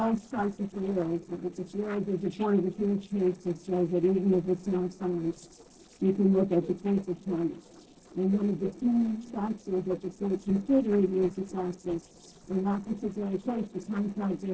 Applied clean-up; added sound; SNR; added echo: neural separator model SepFormer DNS4.